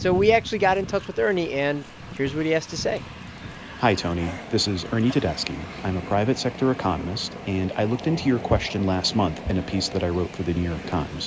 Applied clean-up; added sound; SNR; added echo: none; Train; 13 dB; none.